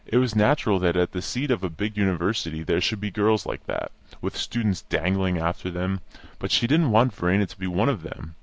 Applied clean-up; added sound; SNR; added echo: none; none; none; none.